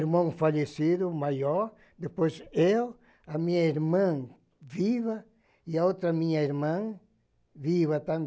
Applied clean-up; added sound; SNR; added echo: none; none; none; none.